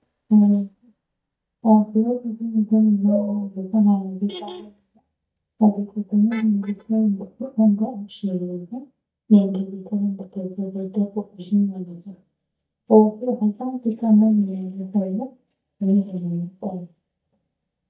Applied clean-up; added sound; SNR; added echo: neural mask model DeepFilterNet 3.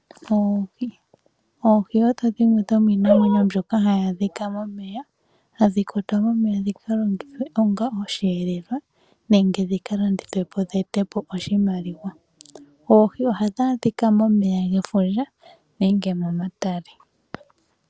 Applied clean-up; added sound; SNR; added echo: none; none; none; none.